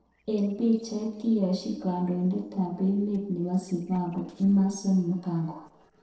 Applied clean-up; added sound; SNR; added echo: neural separator model SepFormer DNS4.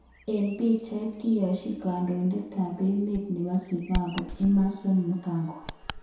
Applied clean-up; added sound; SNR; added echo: none; Bird vocalization, bird call, bird song; 13 dB; reverberation time 0.7 s.